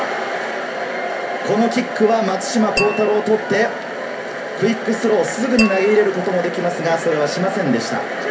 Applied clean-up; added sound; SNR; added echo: none; Tap / Glass; 11 dB; reverberation time 0.3 s.